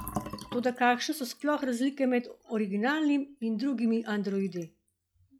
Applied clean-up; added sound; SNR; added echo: classical method log-MMSE.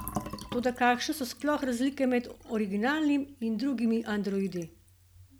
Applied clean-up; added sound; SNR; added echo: none; Fill (with liquid); 16 dB; none.